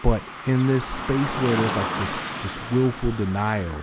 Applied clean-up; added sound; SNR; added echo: none; Car passing by / Traffic noise, roadway noise; 7 dB; none.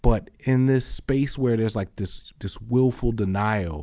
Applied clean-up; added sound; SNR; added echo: none; none; none; none.